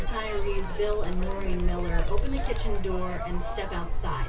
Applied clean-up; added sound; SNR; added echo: none; Crowd; 15 dB; reverberation time 0.2 s.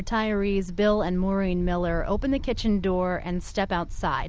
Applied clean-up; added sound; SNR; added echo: none; none; none; none.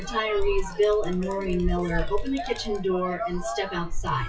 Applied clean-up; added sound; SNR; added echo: classical method WPE with log-MMSE.